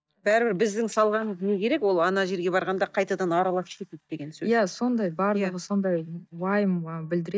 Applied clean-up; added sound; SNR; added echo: neural mask model DeepFilterNet 3.